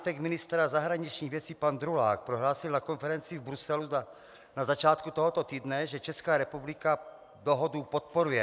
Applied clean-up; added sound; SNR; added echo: none; none; none; none.